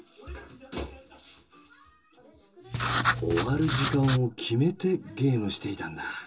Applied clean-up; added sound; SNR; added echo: none; Writing; -2 dB; reverberation time 0.2 s.